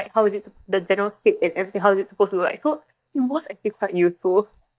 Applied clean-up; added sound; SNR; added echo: neural mask model DeepFilterNet 3.